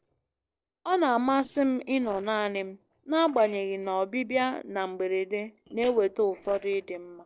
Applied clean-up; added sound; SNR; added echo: neural separator model SepFormer DNS4.